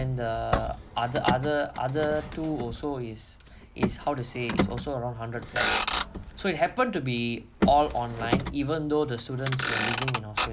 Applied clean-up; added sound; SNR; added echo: none; Motor vehicle (road); 1 dB; none.